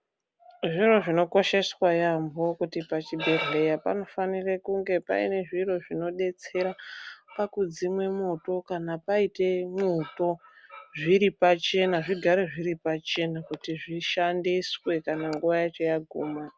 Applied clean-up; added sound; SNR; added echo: none; none; none; none.